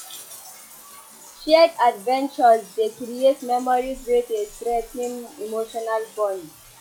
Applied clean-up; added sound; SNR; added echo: classical method log-MMSE.